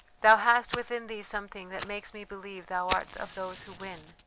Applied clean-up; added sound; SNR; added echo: none; Fire; 11 dB; none.